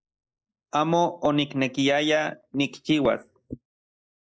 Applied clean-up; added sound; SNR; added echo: neural mask model Resemble Enhance denoiser.